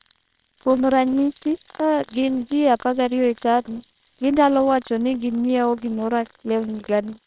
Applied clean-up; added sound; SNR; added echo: neural separator model SepFormer WHAMR!.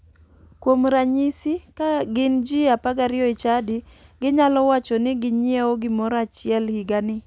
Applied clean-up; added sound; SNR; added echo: none; none; none; none.